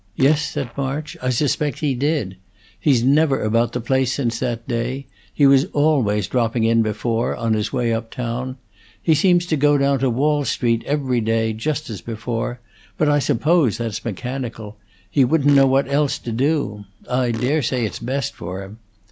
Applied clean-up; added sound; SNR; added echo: none; Fart; 17 dB; none.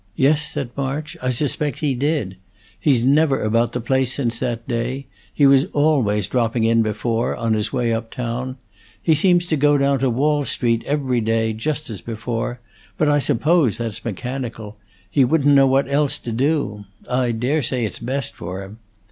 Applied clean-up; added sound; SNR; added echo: none; none; none; none.